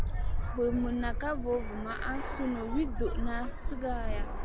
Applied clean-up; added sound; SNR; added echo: none; Fixed-wing aircraft, airplane; -2 dB; none.